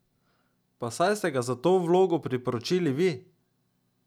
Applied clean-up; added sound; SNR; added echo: none; none; none; none.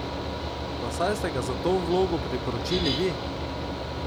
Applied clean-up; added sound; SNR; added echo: none; Mechanical fan; 1 dB; none.